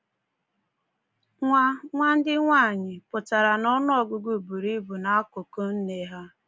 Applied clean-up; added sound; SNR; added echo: none; none; none; none.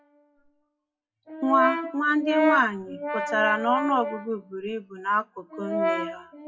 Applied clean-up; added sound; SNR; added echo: classical method WPE with log-MMSE.